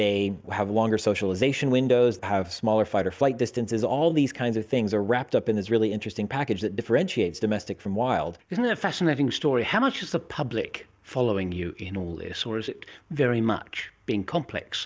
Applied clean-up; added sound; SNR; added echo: none; none; none; none.